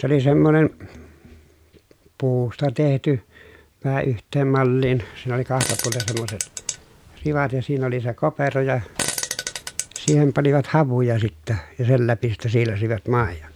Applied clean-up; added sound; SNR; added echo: none; Fart; 9 dB; none.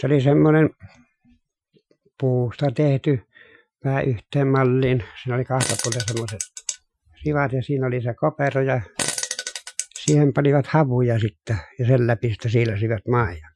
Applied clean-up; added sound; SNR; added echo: classical method Wiener filter.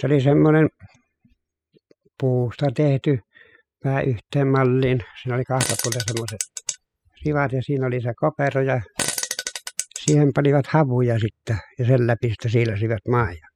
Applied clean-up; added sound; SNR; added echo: classical method spectral subtraction.